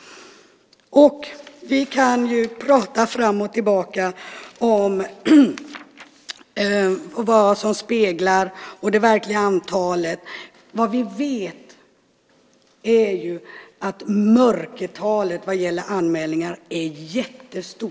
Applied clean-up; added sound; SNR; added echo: none; none; none; none.